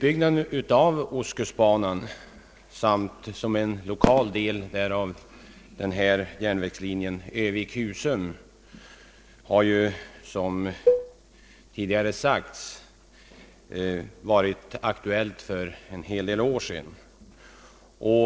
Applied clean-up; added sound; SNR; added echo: neural separator model SepFormer DNS4.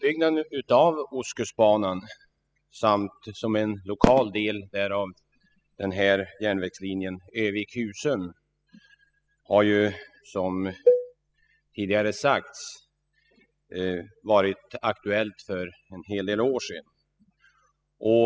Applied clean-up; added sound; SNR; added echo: classical method spectral subtraction.